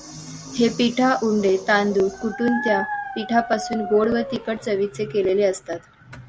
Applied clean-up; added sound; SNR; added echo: none; Dog; 10 dB; none.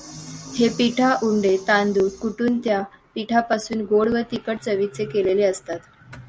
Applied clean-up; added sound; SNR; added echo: none; none; none; none.